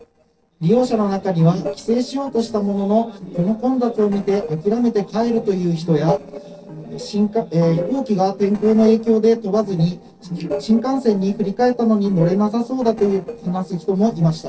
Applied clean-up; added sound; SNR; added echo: neural separator model SepFormer DNS4.